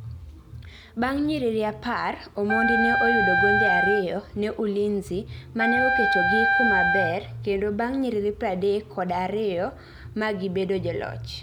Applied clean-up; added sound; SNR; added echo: none; Wind instrument, woodwind instrument; -4 dB; none.